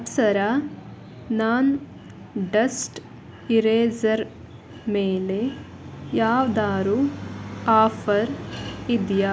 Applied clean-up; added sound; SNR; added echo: none; none; none; none.